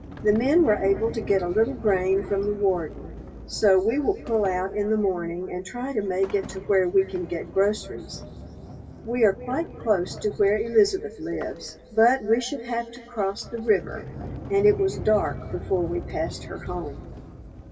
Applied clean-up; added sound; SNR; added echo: none; Sliding door; 14 dB; reverberation time 2.5 s.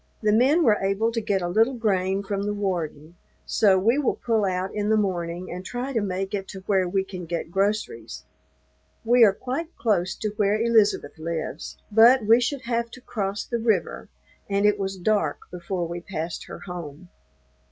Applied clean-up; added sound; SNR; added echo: none; none; none; none.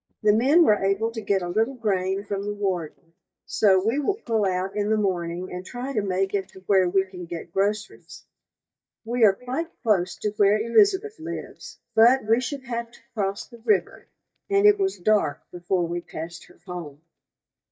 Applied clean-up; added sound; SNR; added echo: neural mask model DeepFilterNet 3.